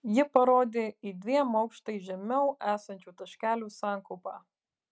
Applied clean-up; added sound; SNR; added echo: none; none; none; none.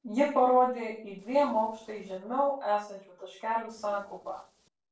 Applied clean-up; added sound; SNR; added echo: neural separator model SepFormer DNS4.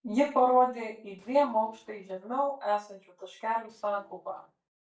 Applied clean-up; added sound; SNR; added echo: neural mask model DeepFilterNet 3.